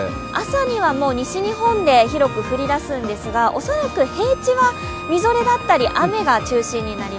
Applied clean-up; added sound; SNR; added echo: none; Bowed string instrument; 15 dB; none.